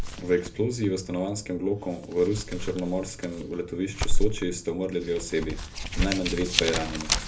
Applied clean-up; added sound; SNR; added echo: none; Crumpling, crinkling; 0 dB; reverberation time 0.3 s.